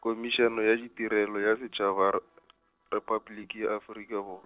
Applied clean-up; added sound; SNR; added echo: neural separator model SepFormer DNS4.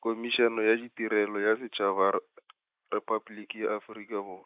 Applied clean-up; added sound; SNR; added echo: neural mask model Resemble Enhance denoiser.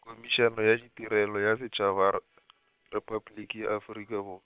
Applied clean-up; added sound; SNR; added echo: neural separator model SepFormer WHAM!.